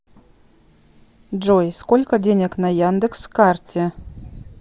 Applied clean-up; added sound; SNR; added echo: none; none; none; none.